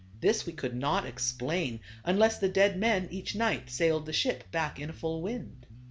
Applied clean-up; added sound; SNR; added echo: none; Bass guitar; 19 dB; none.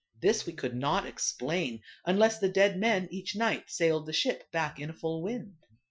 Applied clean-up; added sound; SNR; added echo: classical method Wiener filter.